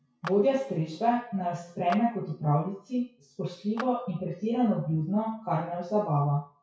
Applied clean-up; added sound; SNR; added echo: classical method WPE with log-MMSE.